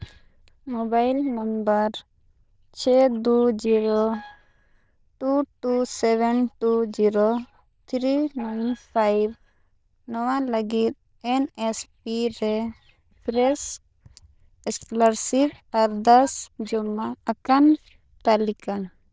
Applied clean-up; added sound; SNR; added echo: neural diffusion model UNIVERSE++.